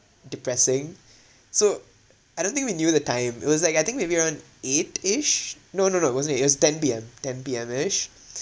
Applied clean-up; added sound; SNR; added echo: none; none; none; none.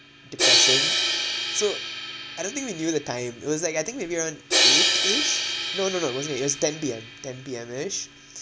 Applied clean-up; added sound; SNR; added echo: none; Crash cymbal; -3 dB; none.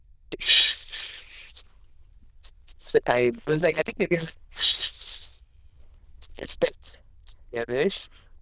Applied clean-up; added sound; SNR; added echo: neural diffusion model UNIVERSE++.